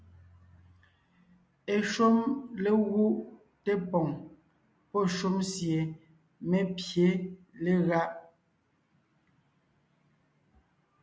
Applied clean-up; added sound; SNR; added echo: none; none; none; none.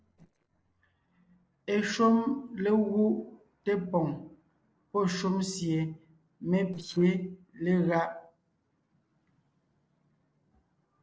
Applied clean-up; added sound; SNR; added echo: neural separator model SepFormer DNS4.